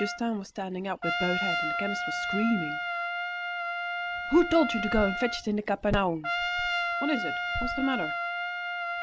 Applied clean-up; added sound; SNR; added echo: none; Trumpet; 2 dB; none.